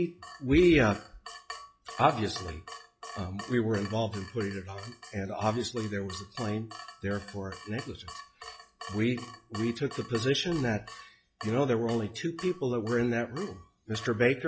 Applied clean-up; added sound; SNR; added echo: classical method log-MMSE.